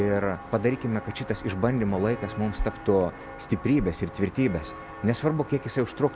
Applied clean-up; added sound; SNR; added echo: none; Walk, footsteps; 12 dB; none.